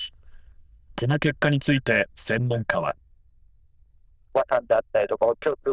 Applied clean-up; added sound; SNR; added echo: neural diffusion model UNIVERSE++.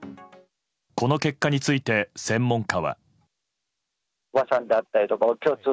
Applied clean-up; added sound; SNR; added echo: none; none; none; none.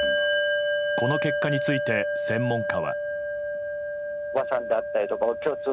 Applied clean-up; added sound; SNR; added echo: none; Bell; -2 dB; none.